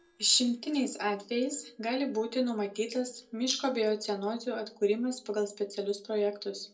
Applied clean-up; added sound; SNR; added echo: neural separator model SepFormer DNS4.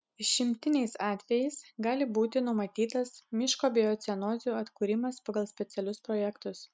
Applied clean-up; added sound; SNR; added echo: none; none; none; none.